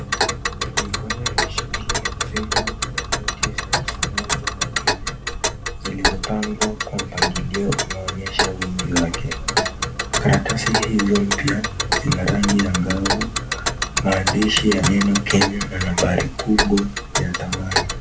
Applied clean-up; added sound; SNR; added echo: none; Tick; 0 dB; none.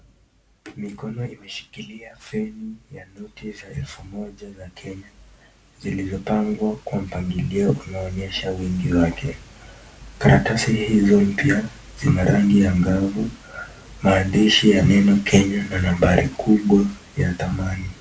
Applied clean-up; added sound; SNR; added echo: none; none; none; none.